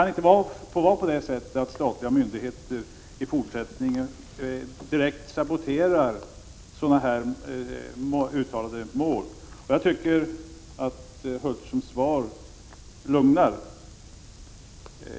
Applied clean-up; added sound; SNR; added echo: none; none; none; none.